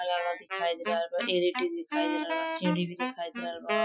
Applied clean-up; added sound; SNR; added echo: classical method Wiener filter.